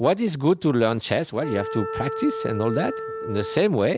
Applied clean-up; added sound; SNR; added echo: none; Wind instrument, woodwind instrument; 9 dB; none.